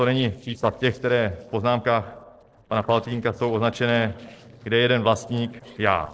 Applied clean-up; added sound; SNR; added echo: neural separator model SepFormer DNS4.